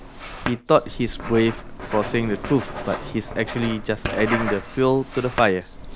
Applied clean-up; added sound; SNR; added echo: none; Writing; 8 dB; none.